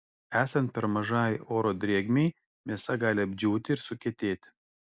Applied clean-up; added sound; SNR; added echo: none; none; none; none.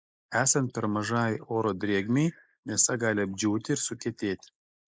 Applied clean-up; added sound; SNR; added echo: neural mask model Resemble Enhance denoiser.